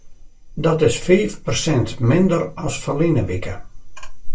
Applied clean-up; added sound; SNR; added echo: none; none; none; reverberation time 0.1 s.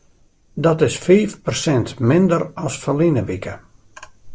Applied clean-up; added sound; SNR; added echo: none; none; none; none.